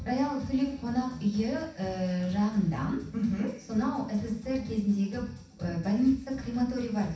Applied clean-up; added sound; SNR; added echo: none; none; none; reverberation time 0.7 s.